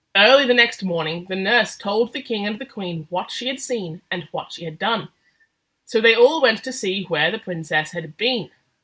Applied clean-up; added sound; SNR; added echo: none; none; none; none.